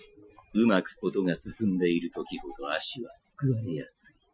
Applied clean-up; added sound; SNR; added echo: classical method Wiener filter.